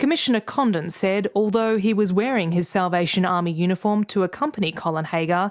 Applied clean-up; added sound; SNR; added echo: none; none; none; none.